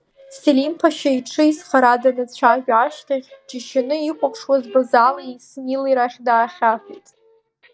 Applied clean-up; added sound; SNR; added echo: neural mask model DeepFilterNet 3.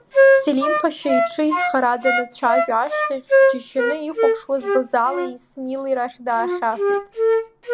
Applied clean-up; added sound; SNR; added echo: none; Wind instrument, woodwind instrument; -3 dB; none.